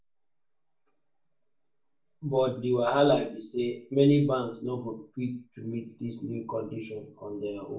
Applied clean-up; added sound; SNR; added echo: none; none; none; reverberation time 0.3 s.